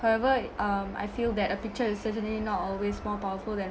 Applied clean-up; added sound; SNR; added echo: none; none; none; none.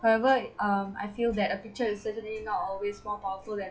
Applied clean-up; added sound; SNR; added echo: classical method log-MMSE.